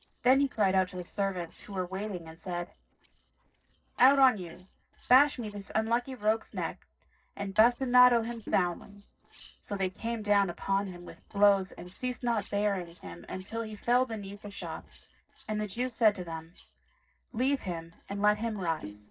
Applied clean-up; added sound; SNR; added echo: neural separator model SepFormer DNS4.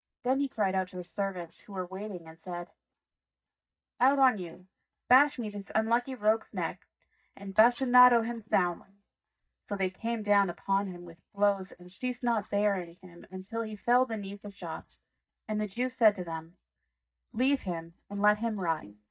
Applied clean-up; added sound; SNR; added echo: neural mask model DeepFilterNet 3.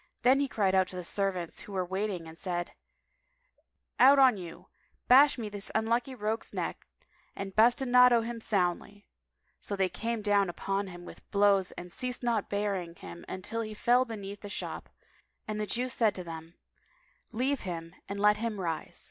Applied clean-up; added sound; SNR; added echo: none; none; none; none.